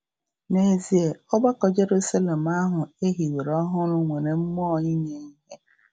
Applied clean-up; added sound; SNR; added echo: none; none; none; none.